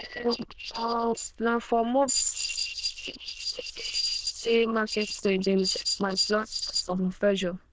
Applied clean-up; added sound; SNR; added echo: neural diffusion model UNIVERSE++.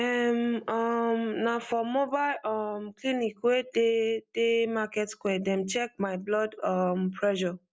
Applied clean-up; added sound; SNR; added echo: none; none; none; none.